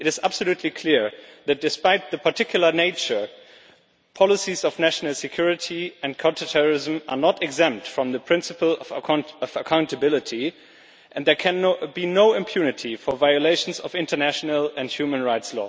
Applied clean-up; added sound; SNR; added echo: none; none; none; none.